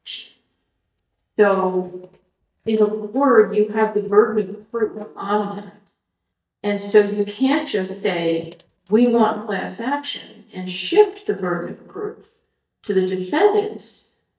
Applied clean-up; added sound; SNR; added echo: neural mask model DeepFilterNet 3.